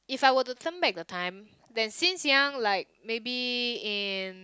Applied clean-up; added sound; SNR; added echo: none; none; none; none.